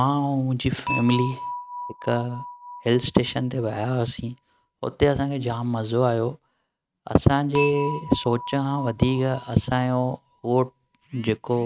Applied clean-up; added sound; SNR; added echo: neural mask model RNNoise.